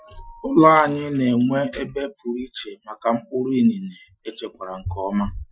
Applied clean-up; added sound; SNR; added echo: classical method Wiener filter.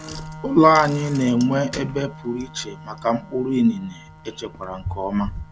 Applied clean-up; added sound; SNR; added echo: none; Organ + Bicycle; 14 dB; none.